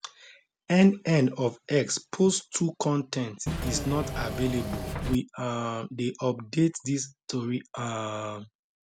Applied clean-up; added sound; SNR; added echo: none; Engine / Mechanisms; 4 dB; none.